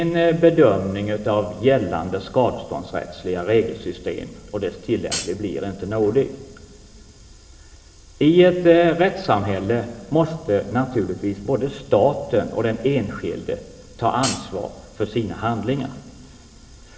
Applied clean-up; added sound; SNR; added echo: none; Hi-hat; 7 dB; reverberation time 2.2 s.